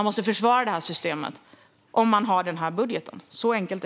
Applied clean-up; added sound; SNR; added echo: none; none; none; none.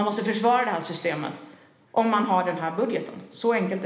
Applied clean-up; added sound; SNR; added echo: none; none; none; reverberation time 1.0 s.